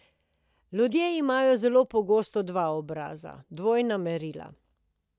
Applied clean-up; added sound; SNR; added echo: none; none; none; none.